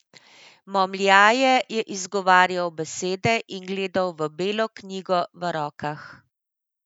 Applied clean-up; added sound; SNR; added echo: none; none; none; none.